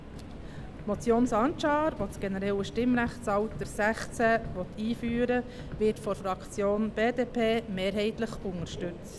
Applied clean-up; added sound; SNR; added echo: none; Subway, metro, underground; 11 dB; none.